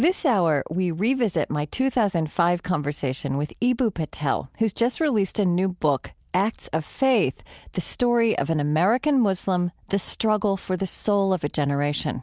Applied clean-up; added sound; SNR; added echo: none; none; none; none.